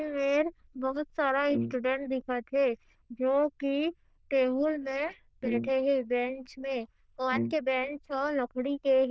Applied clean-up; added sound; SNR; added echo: neural diffusion model UNIVERSE++.